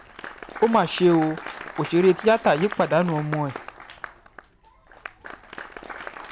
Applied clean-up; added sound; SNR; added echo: none; Applause; 14 dB; none.